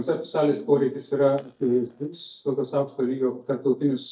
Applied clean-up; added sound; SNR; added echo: neural mask model DeepFilterNet 3.